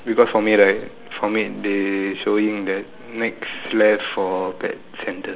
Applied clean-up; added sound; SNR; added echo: none; none; none; none.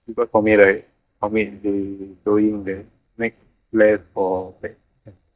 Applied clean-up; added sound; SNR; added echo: neural mask model DeepFilterNet 3.